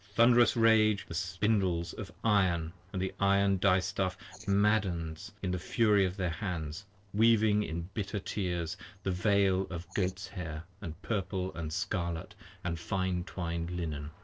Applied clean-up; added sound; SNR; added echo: neural separator model SepFormer DNS4.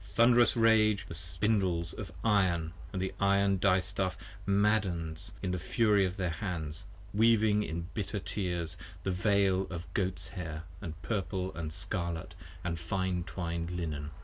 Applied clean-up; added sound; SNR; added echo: none; none; none; none.